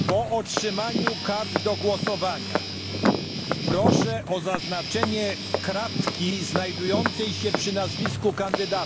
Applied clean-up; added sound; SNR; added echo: none; Walk, footsteps + Guitar; 0 dB; none.